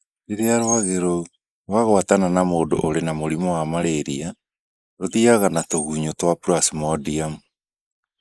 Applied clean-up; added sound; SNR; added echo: neural mask model Resemble Enhance denoiser.